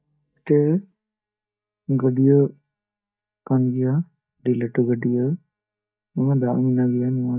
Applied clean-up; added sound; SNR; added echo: neural mask model DeepFilterNet 3.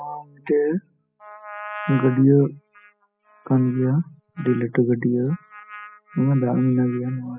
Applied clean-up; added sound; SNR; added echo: classical method spectral subtraction.